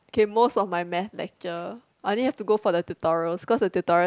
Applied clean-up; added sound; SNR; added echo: none; none; none; none.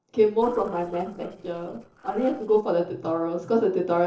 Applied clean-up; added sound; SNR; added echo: neural separator model SepFormer DNS4.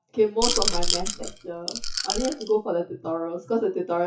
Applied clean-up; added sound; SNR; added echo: classical method WPE with log-MMSE.